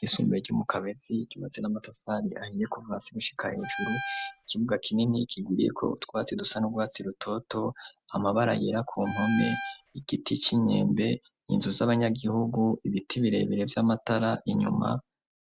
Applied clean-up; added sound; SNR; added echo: none; Wind instrument, woodwind instrument; 8 dB; none.